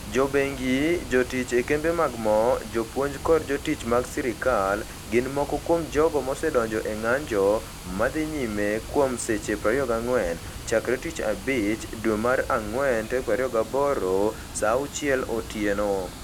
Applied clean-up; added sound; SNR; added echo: none; Water; 13 dB; none.